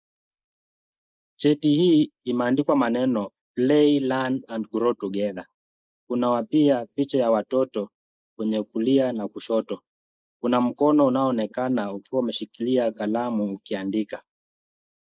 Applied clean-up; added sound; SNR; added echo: neural mask model Resemble Enhance denoiser.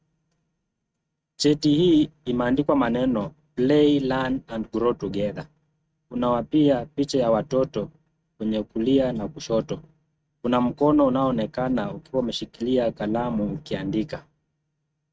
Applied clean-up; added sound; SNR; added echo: neural mask model RNNoise.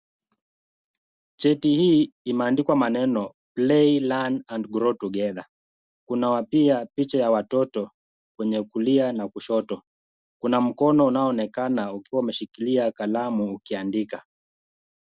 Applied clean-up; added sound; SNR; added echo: none; none; none; none.